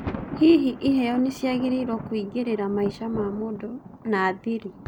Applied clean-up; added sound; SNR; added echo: none; Thunder; 13 dB; none.